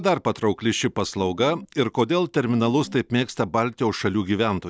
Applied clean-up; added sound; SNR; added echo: none; Piano; 17 dB; none.